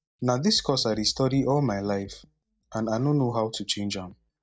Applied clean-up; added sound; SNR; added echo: neural mask model DeepFilterNet 3.